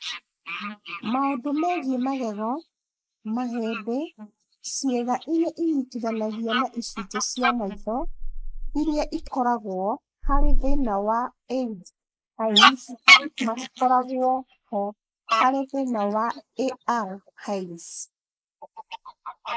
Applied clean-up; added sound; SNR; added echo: neural mask model Resemble Enhance denoiser.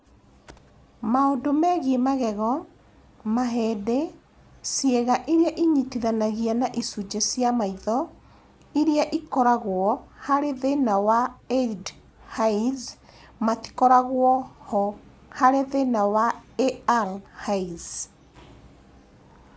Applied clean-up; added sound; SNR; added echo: none; none; none; none.